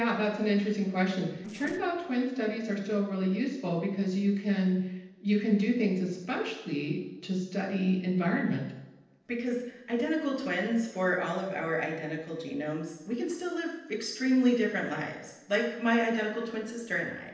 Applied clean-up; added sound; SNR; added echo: neural separator model SepFormer DNS4.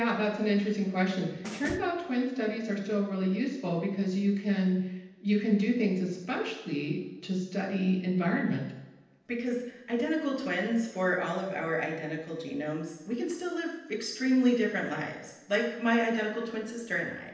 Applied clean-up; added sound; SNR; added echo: none; Snare drum; 13 dB; reverberation time 0.9 s.